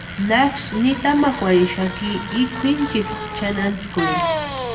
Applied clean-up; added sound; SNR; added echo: none; Bicycle; 6 dB; reverberation time 0.7 s.